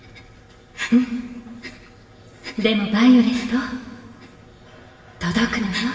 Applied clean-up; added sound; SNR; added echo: none; none; none; reverberation time 1.9 s.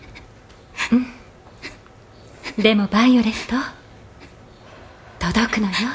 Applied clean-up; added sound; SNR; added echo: none; none; none; none.